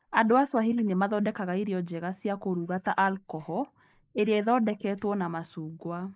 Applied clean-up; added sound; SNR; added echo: neural mask model Resemble Enhance denoiser.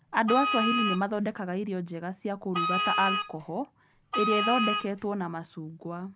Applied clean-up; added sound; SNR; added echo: none; Wind instrument, woodwind instrument; 0 dB; none.